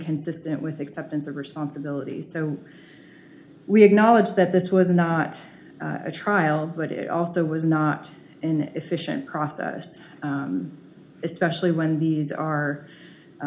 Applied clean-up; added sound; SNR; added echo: none; none; none; reverberation time 0.4 s.